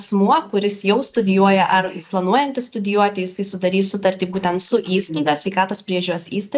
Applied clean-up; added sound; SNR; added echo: neural mask model Resemble Enhance denoiser.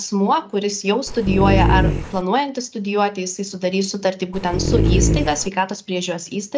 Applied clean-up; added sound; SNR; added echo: none; Dog; -3 dB; none.